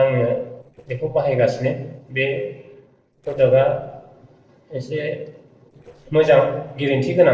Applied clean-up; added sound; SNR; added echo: neural separator model SepFormer DNS4.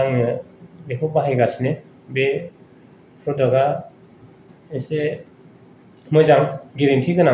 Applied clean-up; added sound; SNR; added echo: none; none; none; none.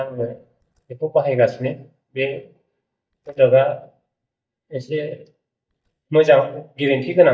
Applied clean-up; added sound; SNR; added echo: neural mask model DeepFilterNet 3.